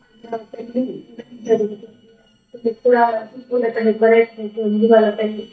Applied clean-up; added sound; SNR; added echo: neural mask model DeepFilterNet 3.